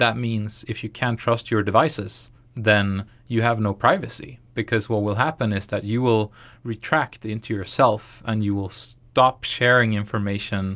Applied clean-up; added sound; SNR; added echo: none; none; none; none.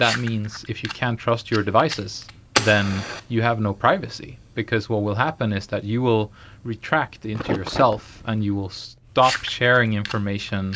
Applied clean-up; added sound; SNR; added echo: none; Fire; 11 dB; none.